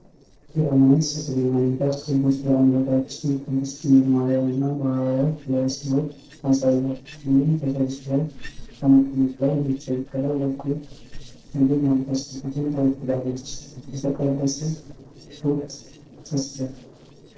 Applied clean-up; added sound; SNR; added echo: neural separator model SepFormer DNS4.